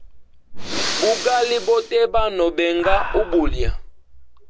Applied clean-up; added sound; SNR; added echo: none; Breathing; 4 dB; none.